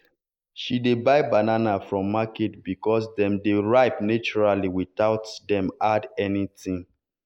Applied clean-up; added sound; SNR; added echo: neural mask model Resemble Enhance denoiser.